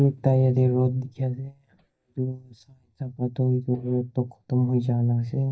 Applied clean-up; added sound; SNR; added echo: neural mask model DeepFilterNet 3.